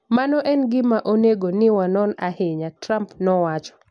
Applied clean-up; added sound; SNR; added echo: none; none; none; none.